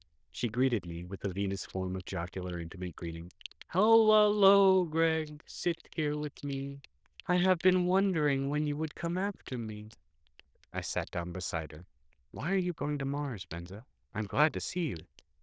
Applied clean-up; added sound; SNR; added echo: neural diffusion model UNIVERSE++.